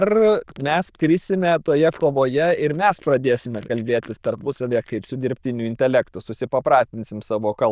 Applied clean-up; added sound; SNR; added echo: neural diffusion model UNIVERSE++.